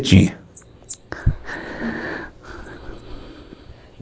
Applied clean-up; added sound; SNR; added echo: neural mask model DeepFilterNet 3.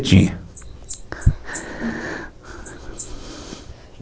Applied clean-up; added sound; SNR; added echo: none; Wild animals; 16 dB; none.